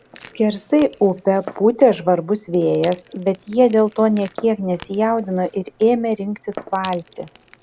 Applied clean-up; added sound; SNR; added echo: none; Crack / Crackle + Glass; 20 dB; none.